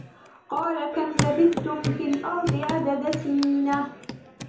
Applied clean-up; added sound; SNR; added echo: none; Hands / Wood; 6 dB; reverberation time 0.6 s.